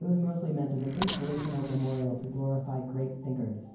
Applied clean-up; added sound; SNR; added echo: none; Bicycle; 8 dB; reverberation time 0.9 s.